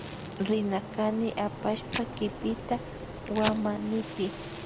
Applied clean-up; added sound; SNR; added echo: none; Fire + Engine; 6 dB; none.